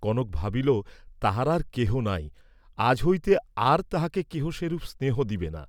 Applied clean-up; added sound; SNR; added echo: none; none; none; none.